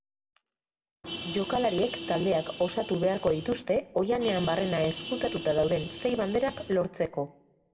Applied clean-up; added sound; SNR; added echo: none; Vehicle horn, car horn, honking; 11 dB; reverberation time 0.5 s.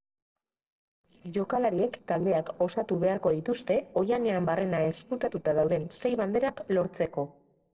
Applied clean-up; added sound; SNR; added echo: neural separator model SepFormer DNS4.